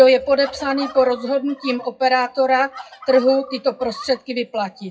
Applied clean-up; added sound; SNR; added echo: classical method WPE with log-MMSE.